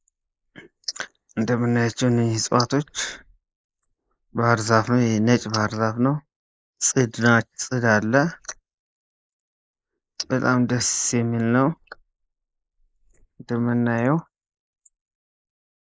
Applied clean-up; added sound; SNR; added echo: neural mask model Resemble Enhance denoiser.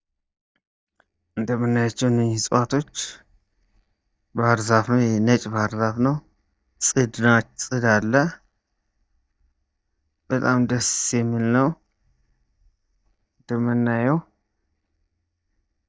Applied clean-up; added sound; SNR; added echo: neural mask model DeepFilterNet 3.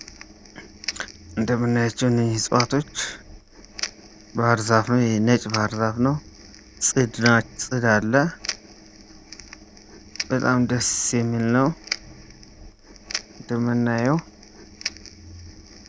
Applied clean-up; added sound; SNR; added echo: none; Crackle; 14 dB; none.